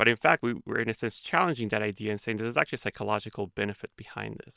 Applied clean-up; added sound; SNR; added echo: neural separator model SepFormer WHAM!.